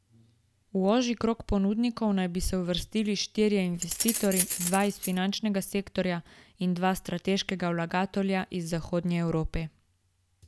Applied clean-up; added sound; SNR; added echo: none; Keys jangling; -3 dB; none.